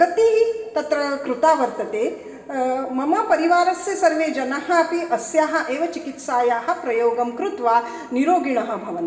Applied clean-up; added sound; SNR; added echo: none; none; none; reverberation time 2.6 s.